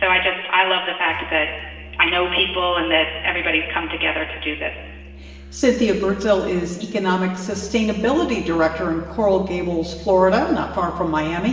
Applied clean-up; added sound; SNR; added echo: none; Musical instrument; 18 dB; reverberation time 1.3 s.